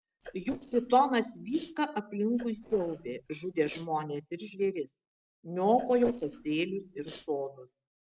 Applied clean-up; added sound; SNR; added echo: neural separator model SepFormer DNS4.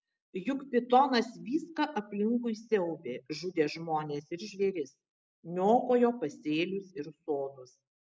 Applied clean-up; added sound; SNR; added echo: none; none; none; none.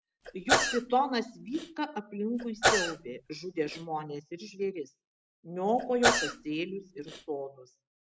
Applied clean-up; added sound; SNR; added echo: none; Sneeze / Cough; -2 dB; none.